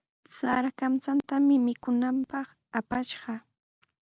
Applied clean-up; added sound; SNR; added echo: none; none; none; none.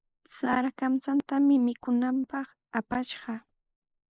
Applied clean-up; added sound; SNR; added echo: neural mask model Resemble Enhance denoiser.